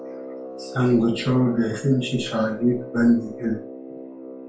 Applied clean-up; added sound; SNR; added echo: none; Brass instrument; 13 dB; reverberation time 0.3 s.